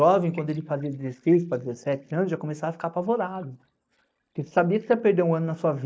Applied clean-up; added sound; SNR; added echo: neural mask model DeepFilterNet 3.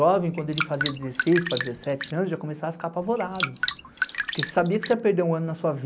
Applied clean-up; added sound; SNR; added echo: none; Drip; 4 dB; none.